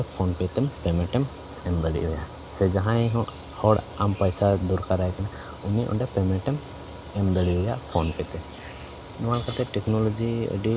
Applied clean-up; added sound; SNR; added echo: none; Mechanical fan; 15 dB; none.